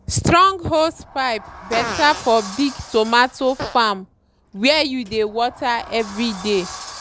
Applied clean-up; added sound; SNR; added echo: none; Sliding door + Fart; 14 dB; none.